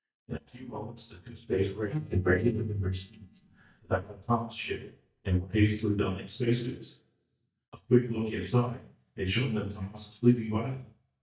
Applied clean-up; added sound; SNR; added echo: neural mask model DeepFilterNet 3.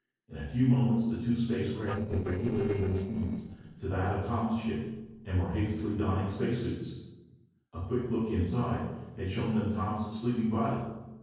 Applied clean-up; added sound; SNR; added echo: neural separator model SepFormer DNS4.